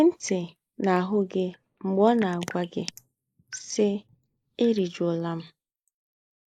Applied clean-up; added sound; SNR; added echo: neural mask model Resemble Enhance denoiser.